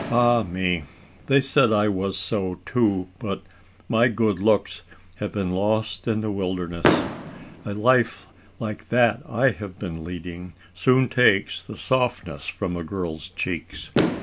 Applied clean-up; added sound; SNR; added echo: none; Fireworks; 9 dB; none.